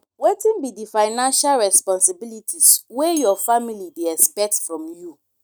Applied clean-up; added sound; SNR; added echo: neural mask model RNNoise.